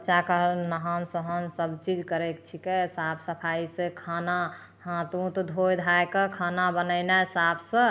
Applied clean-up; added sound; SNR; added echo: none; none; none; none.